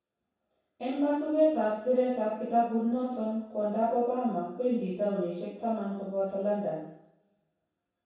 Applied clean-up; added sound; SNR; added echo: none; none; none; reverberation time 0.7 s.